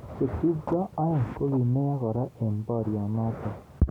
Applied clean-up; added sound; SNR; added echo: none; none; none; none.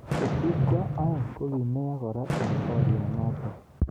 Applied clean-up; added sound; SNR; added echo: none; Fireworks; -3 dB; none.